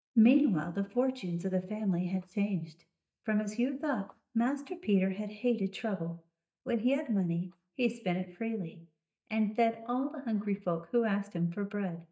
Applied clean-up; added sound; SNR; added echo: neural mask model DeepFilterNet 3.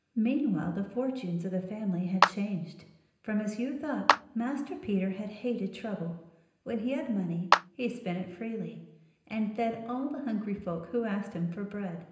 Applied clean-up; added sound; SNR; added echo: none; Clapping; -1 dB; reverberation time 0.9 s.